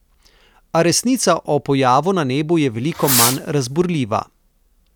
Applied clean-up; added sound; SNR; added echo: none; Fireworks; 3 dB; none.